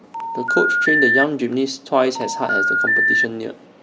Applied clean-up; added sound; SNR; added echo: none; Telephone; -3 dB; none.